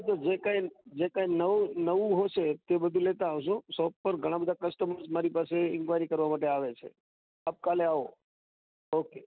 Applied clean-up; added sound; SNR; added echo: none; none; none; none.